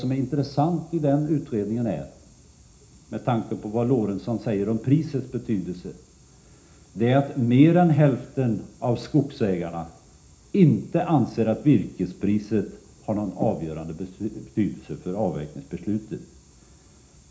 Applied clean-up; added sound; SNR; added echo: none; none; none; reverberation time 0.4 s.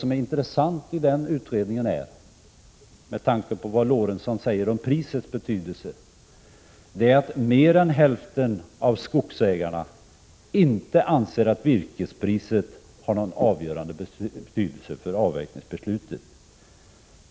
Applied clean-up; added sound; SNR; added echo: none; none; none; none.